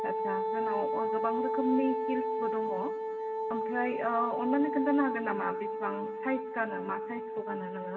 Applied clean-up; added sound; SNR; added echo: none; Wind instrument, woodwind instrument; 0 dB; reverberation time 1.8 s.